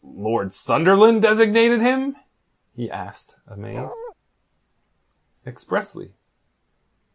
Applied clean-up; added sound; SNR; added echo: none; Bark; 11 dB; none.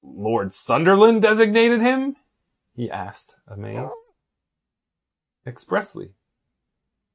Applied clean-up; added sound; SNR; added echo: neural mask model RNNoise.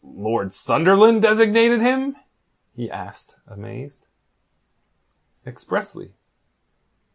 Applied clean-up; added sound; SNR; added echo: none; none; none; none.